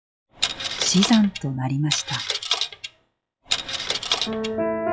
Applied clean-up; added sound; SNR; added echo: classical method log-MMSE.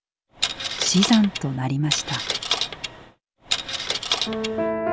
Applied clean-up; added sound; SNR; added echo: none; Coin (dropping); 2 dB; none.